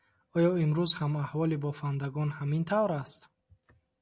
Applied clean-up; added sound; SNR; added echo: none; none; none; none.